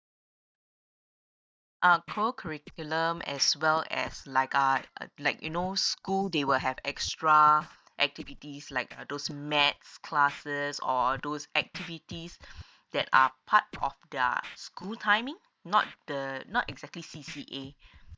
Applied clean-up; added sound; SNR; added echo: neural mask model DeepFilterNet 3.